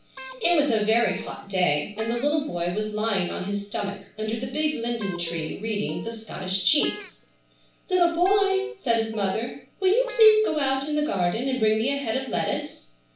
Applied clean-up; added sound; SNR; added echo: none; Guitar; 16 dB; reverberation time 0.4 s.